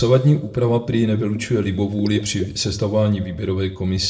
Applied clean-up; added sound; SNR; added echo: neural separator model SepFormer DNS4.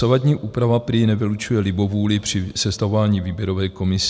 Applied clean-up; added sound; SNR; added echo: none; none; none; none.